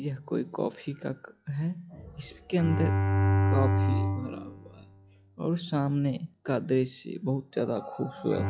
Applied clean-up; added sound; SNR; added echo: classical method log-MMSE.